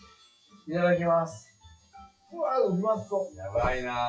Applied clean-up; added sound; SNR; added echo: classical method WPE with log-MMSE.